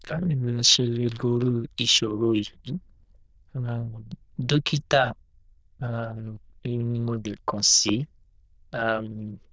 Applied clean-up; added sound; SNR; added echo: neural diffusion model UNIVERSE++.